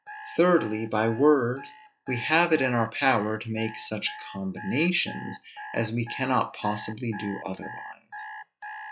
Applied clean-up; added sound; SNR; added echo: classical method log-MMSE.